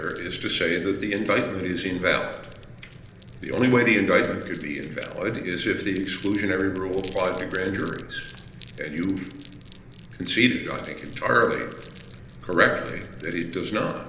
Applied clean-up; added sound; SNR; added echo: none; Crumpling, crinkling; 19 dB; reverberation time 1.0 s.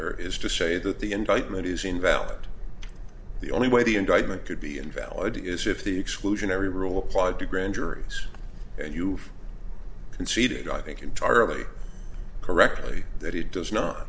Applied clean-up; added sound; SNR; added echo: none; none; none; none.